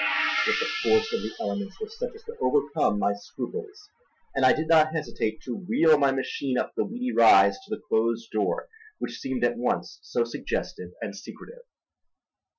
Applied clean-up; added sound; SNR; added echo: classical method Wiener filter.